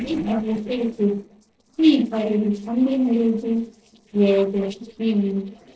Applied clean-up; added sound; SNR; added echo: neural separator model SepFormer DNS4.